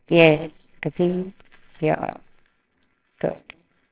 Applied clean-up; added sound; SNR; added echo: neural separator model SepFormer WHAMR!.